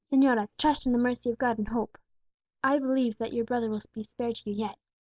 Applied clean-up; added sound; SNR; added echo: neural mask model Resemble Enhance denoiser.